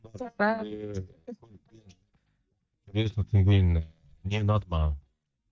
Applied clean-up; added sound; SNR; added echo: neural mask model DeepFilterNet 3.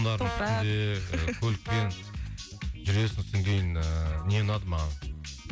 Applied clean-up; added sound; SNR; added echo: none; Brass instrument; 9 dB; none.